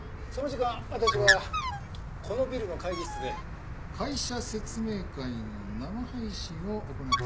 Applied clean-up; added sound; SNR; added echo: none; Bird; -1 dB; none.